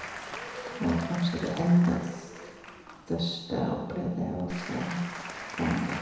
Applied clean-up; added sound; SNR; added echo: none; Applause / Crowd; 10 dB; reverberation time 1.0 s.